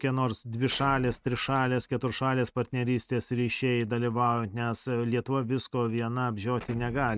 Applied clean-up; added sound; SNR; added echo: neural mask model RNNoise.